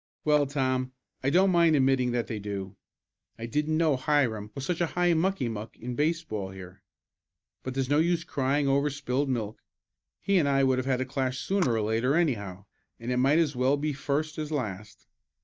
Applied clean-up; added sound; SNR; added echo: neural mask model DeepFilterNet 3.